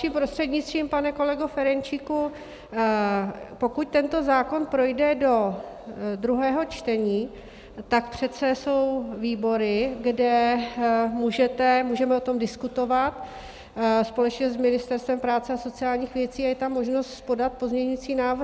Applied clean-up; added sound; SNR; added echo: none; none; none; none.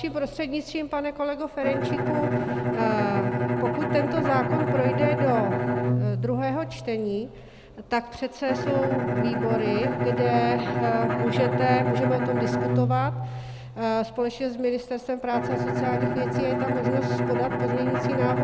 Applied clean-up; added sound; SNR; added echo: none; Bowed string instrument; -1 dB; none.